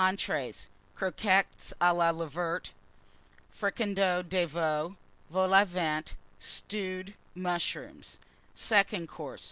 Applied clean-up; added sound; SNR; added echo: none; none; none; none.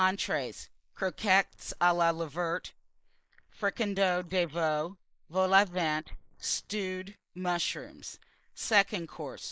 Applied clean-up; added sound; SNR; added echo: neural mask model Resemble Enhance denoiser.